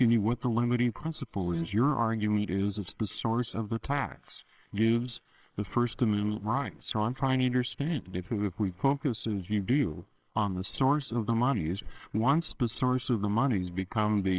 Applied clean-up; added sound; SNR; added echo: neural separator model SepFormer WHAMR!.